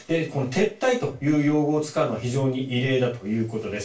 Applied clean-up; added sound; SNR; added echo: none; none; none; reverberation time 0.2 s.